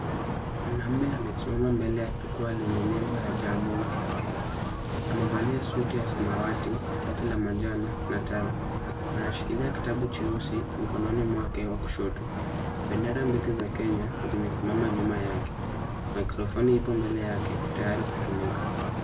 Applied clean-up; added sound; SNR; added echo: none; Wind; 0 dB; reverberation time 0.2 s.